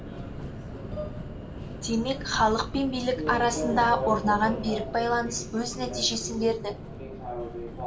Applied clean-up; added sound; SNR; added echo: none; Subway, metro, underground; 6 dB; reverberation time 0.5 s.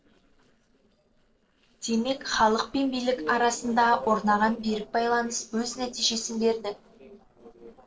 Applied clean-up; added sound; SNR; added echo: neural separator model SepFormer DNS4.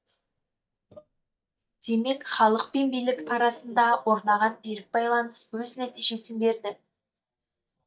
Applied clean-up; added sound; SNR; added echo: neural mask model DeepFilterNet 3.